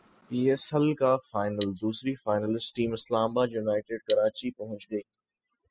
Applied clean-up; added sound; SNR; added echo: classical method spectral subtraction.